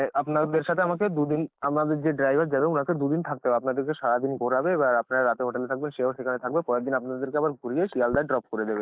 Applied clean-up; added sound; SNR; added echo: neural mask model Resemble Enhance denoiser.